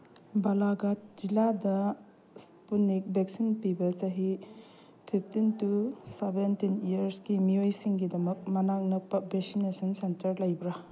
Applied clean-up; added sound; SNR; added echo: none; none; none; none.